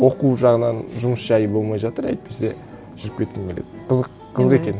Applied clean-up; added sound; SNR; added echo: none; none; none; none.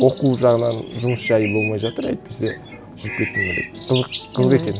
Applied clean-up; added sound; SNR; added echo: none; Bird; 11 dB; none.